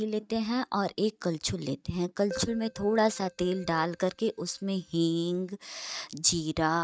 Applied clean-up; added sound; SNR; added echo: neural mask model RNNoise.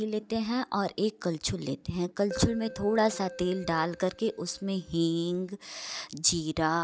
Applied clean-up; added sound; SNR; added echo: none; Keyboard (musical); 15 dB; none.